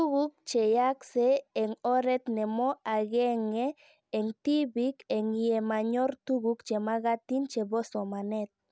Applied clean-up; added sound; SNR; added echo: none; none; none; none.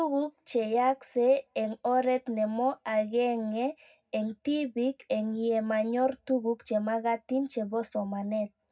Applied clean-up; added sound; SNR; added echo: none; none; none; reverberation time 0.3 s.